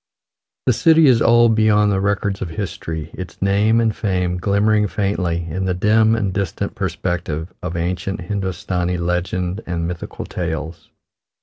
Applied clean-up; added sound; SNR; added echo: none; none; none; none.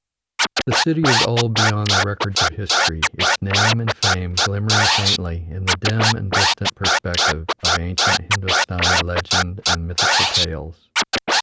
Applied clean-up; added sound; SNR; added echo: none; Scratching (performance technique); -4 dB; none.